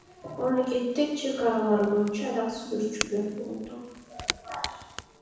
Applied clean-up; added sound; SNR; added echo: none; Crack / Crackle; 12 dB; reverberation time 1.1 s.